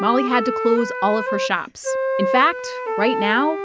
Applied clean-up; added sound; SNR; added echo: none; Wind instrument, woodwind instrument; 3 dB; none.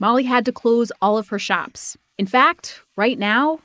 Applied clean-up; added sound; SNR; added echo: neural mask model Resemble Enhance denoiser.